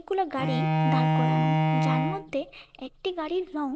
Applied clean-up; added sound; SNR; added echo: none; Bowed string instrument; -5 dB; none.